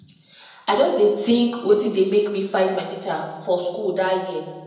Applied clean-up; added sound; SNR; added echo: none; none; none; reverberation time 1.0 s.